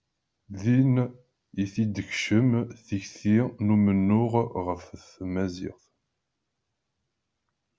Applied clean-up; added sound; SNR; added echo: none; none; none; none.